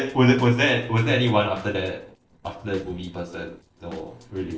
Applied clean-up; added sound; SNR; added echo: neural separator model SepFormer DNS4.